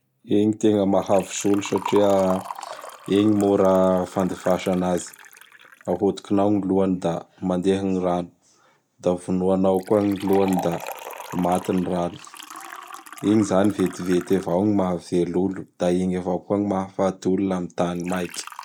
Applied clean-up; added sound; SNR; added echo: none; Liquid; 17 dB; none.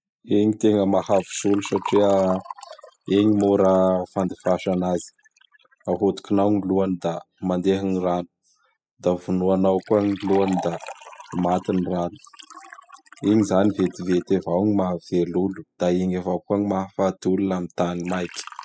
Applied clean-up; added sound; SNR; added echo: classical method spectral subtraction.